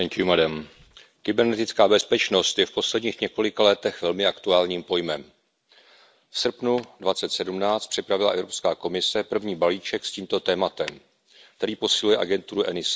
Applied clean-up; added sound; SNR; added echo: none; none; none; none.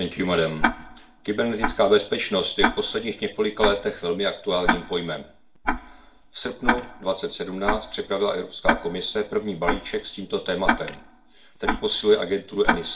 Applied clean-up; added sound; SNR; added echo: none; Tick-tock; 3 dB; reverberation time 0.4 s.